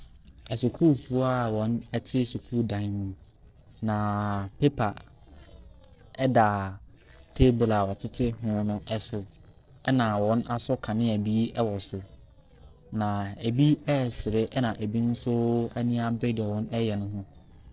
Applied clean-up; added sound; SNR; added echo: neural separator model SepFormer DNS4.